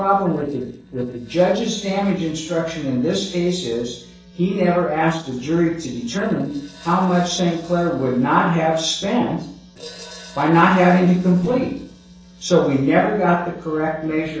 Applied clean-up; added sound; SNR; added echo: neural separator model SepFormer DNS4.